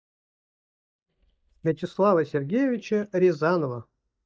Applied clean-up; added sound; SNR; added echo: neural mask model DeepFilterNet 3.